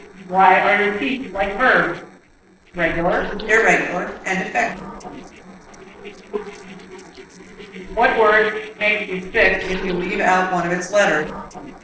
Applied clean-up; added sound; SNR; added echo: neural separator model SepFormer DNS4.